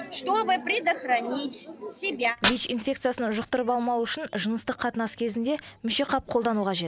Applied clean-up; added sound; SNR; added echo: none; Fire; 12 dB; none.